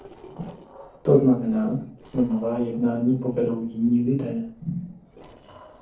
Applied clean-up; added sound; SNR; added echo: neural separator model SepFormer DNS4.